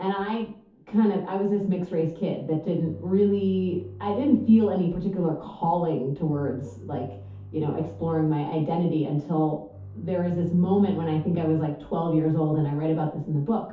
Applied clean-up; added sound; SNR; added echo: none; Bowed string instrument; 17 dB; reverberation time 0.5 s.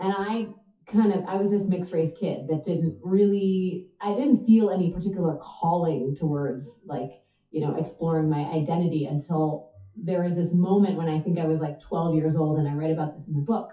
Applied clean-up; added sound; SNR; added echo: classical method WPE with log-MMSE.